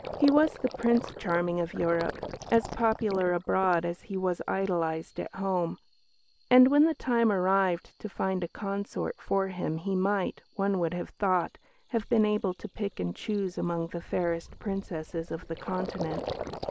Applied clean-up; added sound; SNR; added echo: none; Gurgling; 14 dB; none.